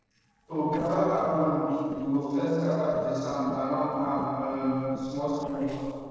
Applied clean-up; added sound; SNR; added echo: neural separator model SepFormer DNS4.